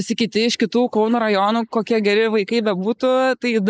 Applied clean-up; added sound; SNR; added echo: neural mask model Resemble Enhance denoiser.